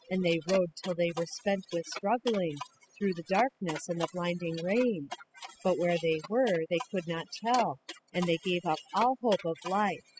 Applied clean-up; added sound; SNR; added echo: classical method spectral subtraction.